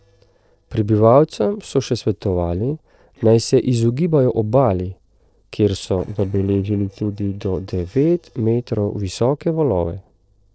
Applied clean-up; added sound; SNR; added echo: neural separator model SepFormer DNS4.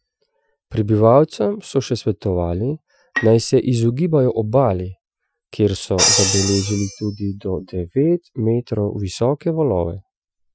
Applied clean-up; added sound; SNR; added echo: classical method Wiener filter.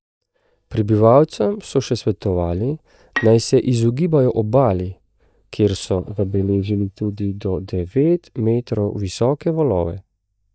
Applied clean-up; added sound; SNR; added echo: neural mask model DeepFilterNet 3.